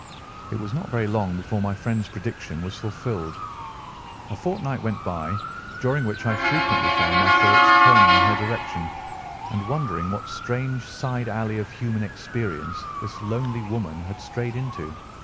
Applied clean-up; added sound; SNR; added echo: none; Motor vehicle (road) / Siren; -3 dB; none.